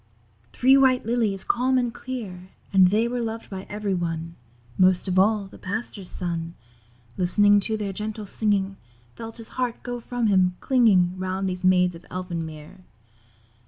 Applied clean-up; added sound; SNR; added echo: none; none; none; none.